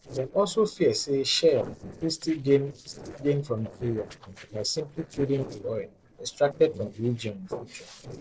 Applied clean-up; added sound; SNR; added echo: neural separator model SepFormer DNS4.